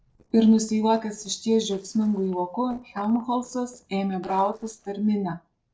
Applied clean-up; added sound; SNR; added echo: neural separator model SepFormer DNS4.